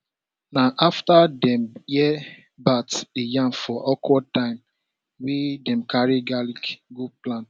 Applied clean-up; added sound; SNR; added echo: none; none; none; none.